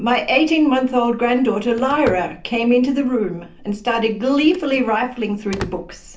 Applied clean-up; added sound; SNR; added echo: none; Telephone; 20 dB; reverberation time 0.3 s.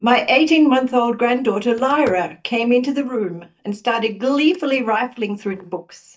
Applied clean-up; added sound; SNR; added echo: neural mask model DeepFilterNet 3.